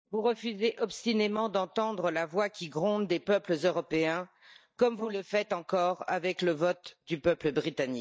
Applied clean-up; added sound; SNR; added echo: neural mask model DeepFilterNet 3.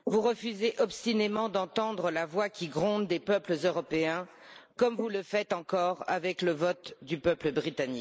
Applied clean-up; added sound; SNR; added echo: neural mask model Resemble Enhance denoiser.